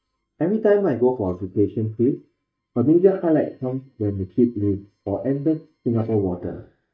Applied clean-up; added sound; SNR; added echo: neural mask model DeepFilterNet 3.